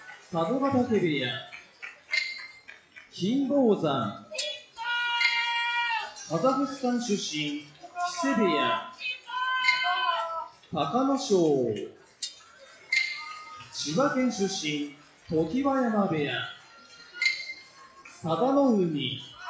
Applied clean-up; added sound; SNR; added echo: classical method log-MMSE.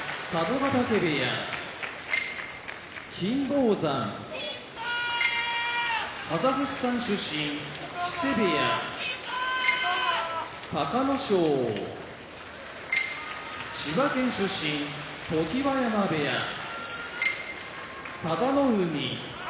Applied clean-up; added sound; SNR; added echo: none; none; none; none.